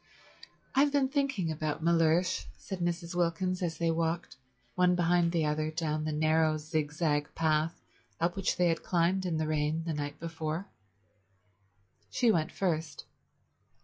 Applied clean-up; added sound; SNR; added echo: classical method log-MMSE.